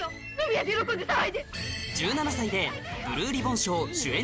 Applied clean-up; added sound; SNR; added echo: none; Bird; 17 dB; none.